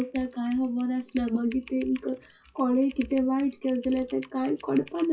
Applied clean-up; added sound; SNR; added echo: classical method WPE with log-MMSE.